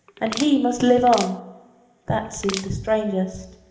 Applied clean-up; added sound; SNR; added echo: none; Crushing; 11 dB; reverberation time 1.0 s.